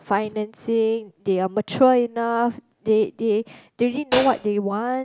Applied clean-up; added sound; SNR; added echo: none; Hi-hat; 0 dB; none.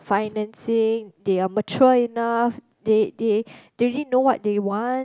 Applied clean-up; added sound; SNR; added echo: none; none; none; none.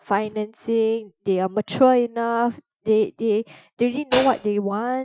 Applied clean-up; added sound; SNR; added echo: classical method Wiener filter.